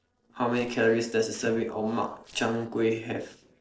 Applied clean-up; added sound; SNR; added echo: neural separator model SepFormer DNS4.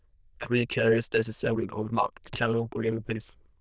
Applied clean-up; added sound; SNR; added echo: neural diffusion model UNIVERSE++.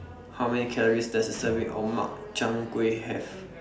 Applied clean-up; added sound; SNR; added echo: none; none; none; none.